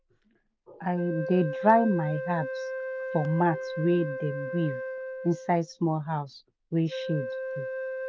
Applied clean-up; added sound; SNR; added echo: none; Wind instrument, woodwind instrument; 7 dB; none.